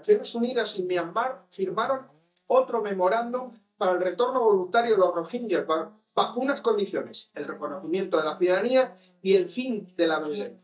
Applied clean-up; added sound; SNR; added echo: neural mask model DeepFilterNet 3.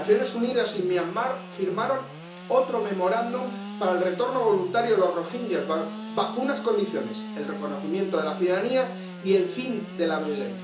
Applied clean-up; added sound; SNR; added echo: none; Sawing / Engine; 11 dB; reverberation time 0.8 s.